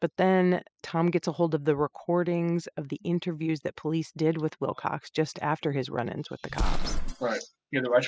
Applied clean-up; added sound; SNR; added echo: classical method spectral subtraction.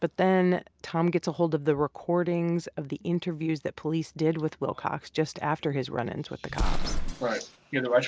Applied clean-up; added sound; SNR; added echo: none; Explosion; 8 dB; none.